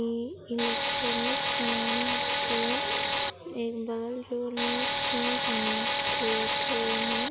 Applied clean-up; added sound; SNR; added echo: none; Tools; -5 dB; none.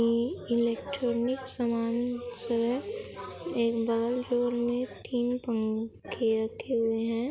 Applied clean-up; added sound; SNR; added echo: none; none; none; none.